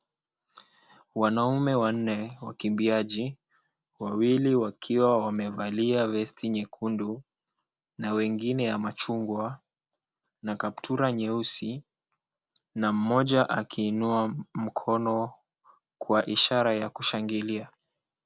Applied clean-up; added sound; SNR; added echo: none; none; none; none.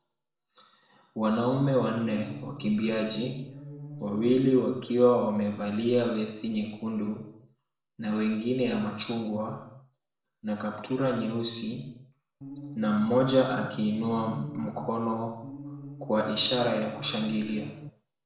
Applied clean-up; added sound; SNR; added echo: none; Musical instrument; 13 dB; reverberation time 0.7 s.